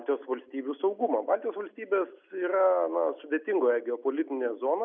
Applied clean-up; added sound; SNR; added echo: none; none; none; none.